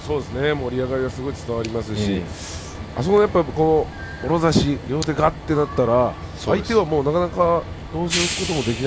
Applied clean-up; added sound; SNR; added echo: none; Train; 11 dB; none.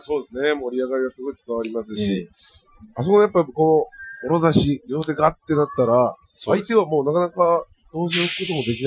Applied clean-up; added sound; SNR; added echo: classical method Wiener filter.